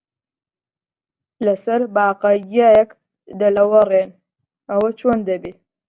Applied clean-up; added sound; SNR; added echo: none; none; none; none.